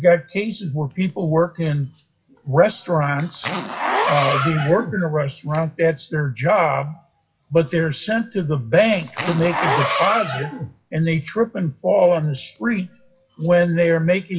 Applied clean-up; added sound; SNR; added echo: classical method WPE with log-MMSE.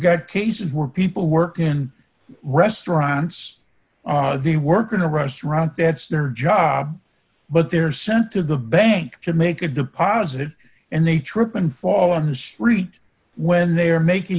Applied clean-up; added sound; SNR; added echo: none; none; none; none.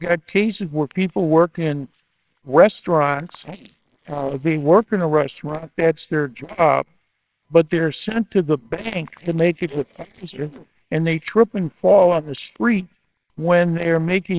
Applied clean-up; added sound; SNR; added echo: neural separator model SepFormer WHAMR!.